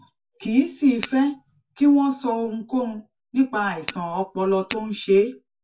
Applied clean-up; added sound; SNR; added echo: none; Tap / Glass; 15 dB; reverberation time 0.1 s.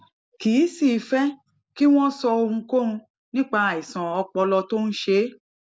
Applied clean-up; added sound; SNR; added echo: none; none; none; none.